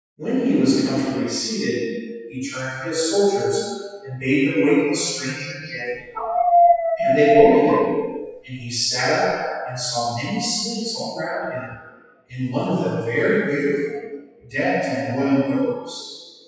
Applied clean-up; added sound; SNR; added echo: classical method WPE with log-MMSE.